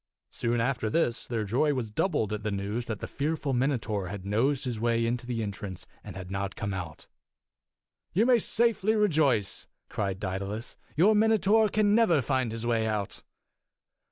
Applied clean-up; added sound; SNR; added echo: none; none; none; none.